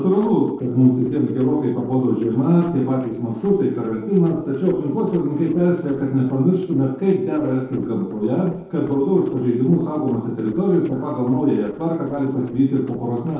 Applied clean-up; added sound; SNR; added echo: neural separator model SepFormer DNS4.